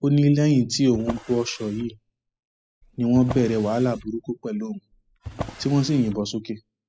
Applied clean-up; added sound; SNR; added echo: classical method spectral subtraction.